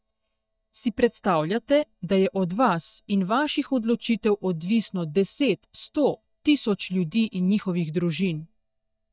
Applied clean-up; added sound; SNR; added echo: neural mask model DeepFilterNet 3.